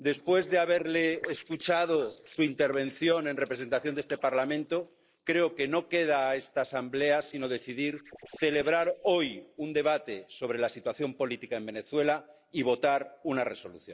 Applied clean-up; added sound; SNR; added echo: neural mask model Resemble Enhance denoiser.